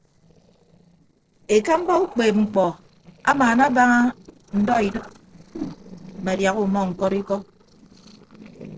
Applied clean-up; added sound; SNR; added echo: neural separator model SepFormer DNS4.